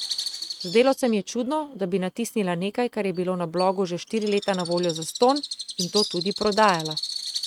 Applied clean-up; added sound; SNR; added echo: neural mask model RNNoise.